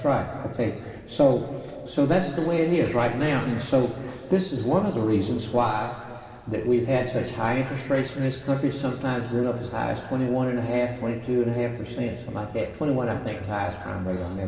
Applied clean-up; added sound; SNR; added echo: none; none; none; reverberation time 2.1 s.